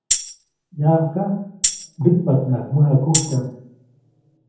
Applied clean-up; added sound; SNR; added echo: none; Tambourine; 6 dB; reverberation time 0.7 s.